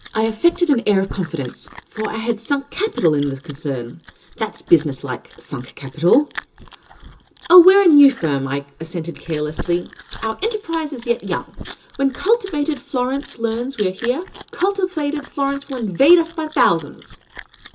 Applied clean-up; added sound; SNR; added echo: none; Chewing, mastication; 19 dB; reverberation time 0.2 s.